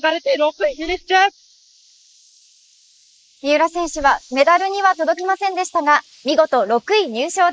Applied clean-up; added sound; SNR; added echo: neural mask model Resemble Enhance denoiser.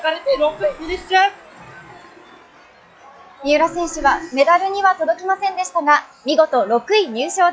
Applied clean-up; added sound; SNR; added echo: classical method log-MMSE.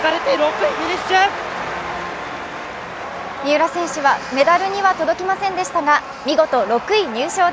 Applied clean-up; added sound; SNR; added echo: none; none; none; none.